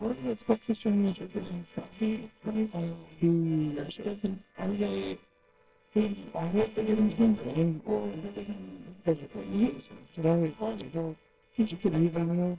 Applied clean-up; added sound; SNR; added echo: neural separator model SepFormer WHAMR!.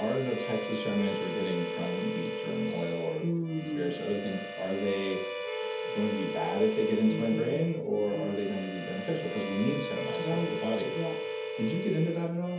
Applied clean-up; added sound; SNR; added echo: none; Harmonica; 5 dB; reverberation time 0.7 s.